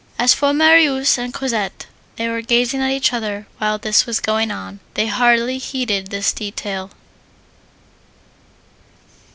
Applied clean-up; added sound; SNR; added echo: none; none; none; none.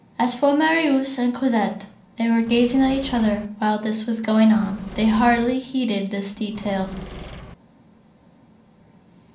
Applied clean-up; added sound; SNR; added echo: none; Engine / Mechanisms; 15 dB; reverberation time 0.6 s.